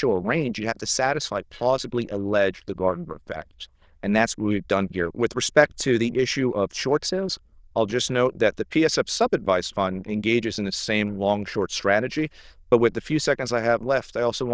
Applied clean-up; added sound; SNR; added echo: neural diffusion model UNIVERSE++.